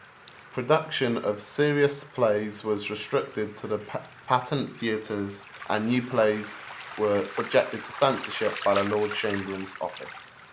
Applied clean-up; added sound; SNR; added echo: none; Waves, surf; 14 dB; none.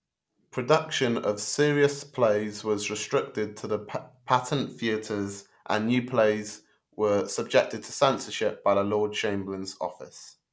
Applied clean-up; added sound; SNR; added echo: none; none; none; none.